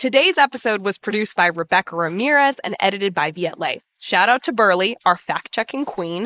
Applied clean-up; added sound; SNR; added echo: neural mask model Resemble Enhance denoiser.